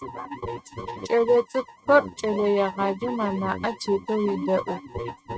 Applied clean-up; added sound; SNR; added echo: neural mask model RNNoise.